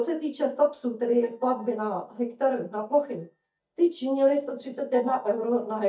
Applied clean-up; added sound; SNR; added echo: neural mask model DeepFilterNet 3.